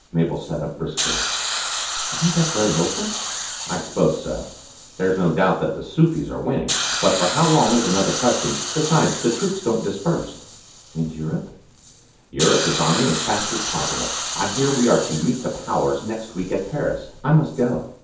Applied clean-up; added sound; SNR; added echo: none; Hiss; 6 dB; reverberation time 0.6 s.